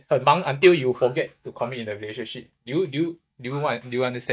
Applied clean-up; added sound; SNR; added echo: neural mask model DeepFilterNet 3.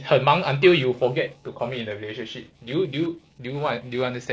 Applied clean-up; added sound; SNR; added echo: neural separator model SepFormer DNS4.